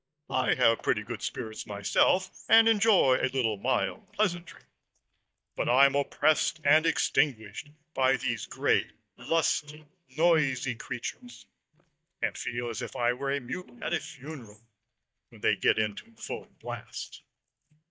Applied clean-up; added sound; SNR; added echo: neural mask model DeepFilterNet 3.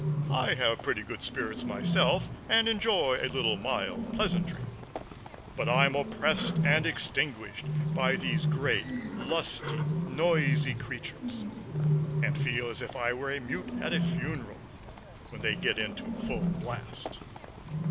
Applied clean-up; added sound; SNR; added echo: none; Bird; 1 dB; none.